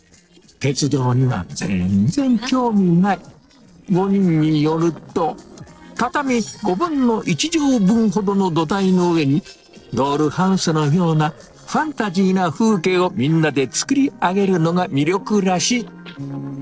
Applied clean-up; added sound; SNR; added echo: neural separator model SepFormer DNS4.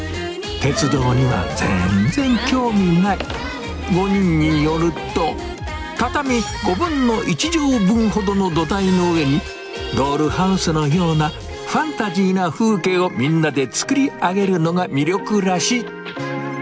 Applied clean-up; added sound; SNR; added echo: none; none; none; none.